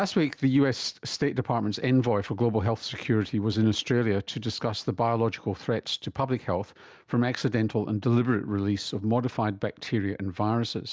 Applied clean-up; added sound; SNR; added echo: none; none; none; none.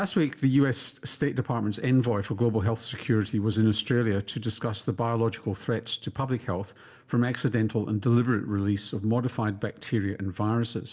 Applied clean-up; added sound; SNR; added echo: none; none; none; reverberation time 0.3 s.